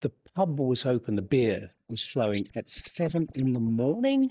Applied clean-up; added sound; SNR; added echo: neural mask model DeepFilterNet 3.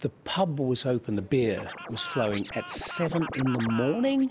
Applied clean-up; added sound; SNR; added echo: none; Scratching (performance technique); 11 dB; none.